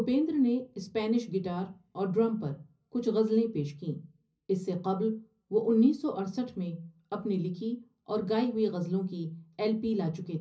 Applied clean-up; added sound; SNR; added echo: none; none; none; reverberation time 0.4 s.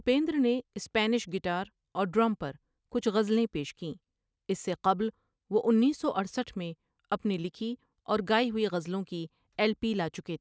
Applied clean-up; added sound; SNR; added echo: none; none; none; none.